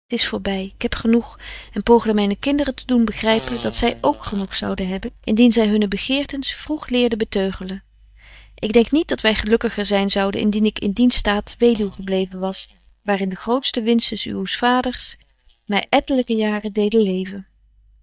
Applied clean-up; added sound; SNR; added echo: neural mask model DeepFilterNet 3.